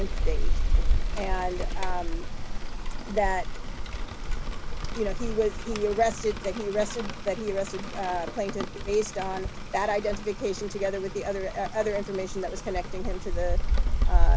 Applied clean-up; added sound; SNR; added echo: none; Rain; -5 dB; none.